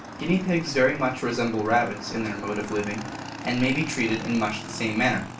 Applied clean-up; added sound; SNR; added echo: none; Motorcycle / Engine; 11 dB; reverberation time 0.3 s.